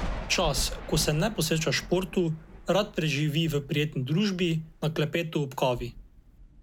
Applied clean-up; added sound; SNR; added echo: none; Thunder; 11 dB; none.